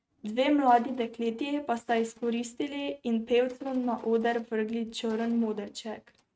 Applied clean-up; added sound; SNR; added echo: neural mask model RNNoise.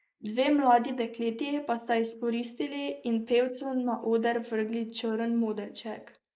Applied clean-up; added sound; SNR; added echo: neural mask model Resemble Enhance denoiser.